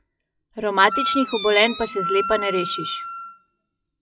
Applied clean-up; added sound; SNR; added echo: classical method WPE with log-MMSE.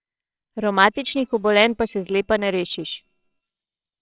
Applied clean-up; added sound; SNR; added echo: neural separator model SepFormer WHAMR!.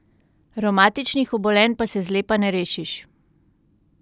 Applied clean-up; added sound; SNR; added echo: none; none; none; none.